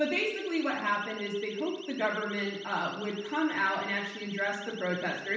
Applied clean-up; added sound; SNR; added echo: none; Siren; 16 dB; reverberation time 0.9 s.